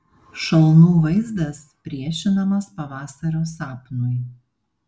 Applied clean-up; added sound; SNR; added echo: none; none; none; none.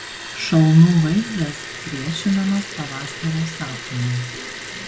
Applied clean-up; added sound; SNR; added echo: none; Liquid; 12 dB; none.